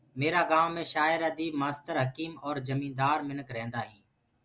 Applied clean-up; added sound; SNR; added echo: none; none; none; none.